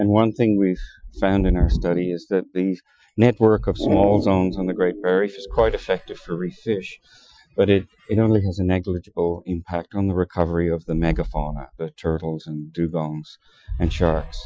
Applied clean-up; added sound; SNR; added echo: classical method Wiener filter.